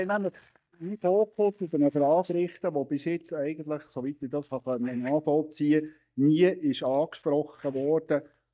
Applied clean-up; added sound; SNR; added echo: neural mask model DeepFilterNet 3.